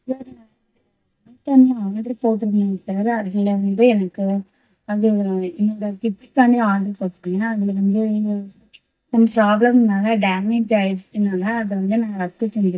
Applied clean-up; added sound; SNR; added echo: neural mask model DeepFilterNet 3.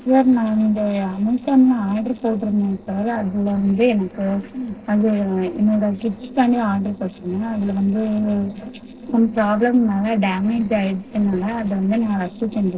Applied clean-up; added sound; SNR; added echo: neural separator model SepFormer DNS4.